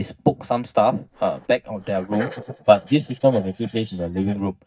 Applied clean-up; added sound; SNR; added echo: neural mask model DeepFilterNet 3.